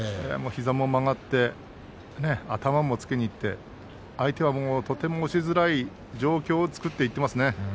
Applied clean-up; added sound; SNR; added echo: none; none; none; none.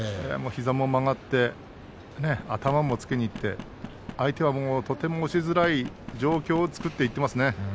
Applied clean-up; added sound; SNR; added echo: none; Knock; 16 dB; none.